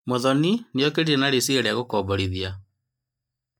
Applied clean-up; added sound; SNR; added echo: neural mask model DeepFilterNet 3.